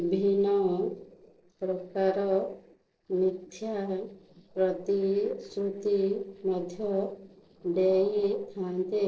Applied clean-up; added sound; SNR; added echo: neural separator model SepFormer DNS4.